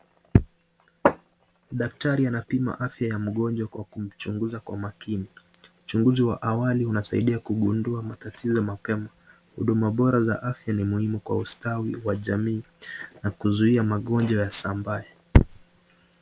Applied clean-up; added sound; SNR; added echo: none; none; none; none.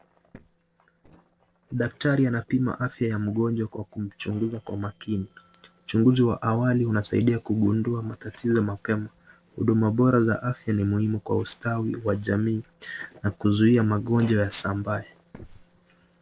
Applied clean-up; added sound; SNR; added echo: neural separator model SepFormer DNS4.